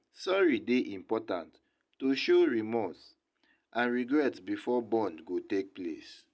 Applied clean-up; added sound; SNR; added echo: none; none; none; none.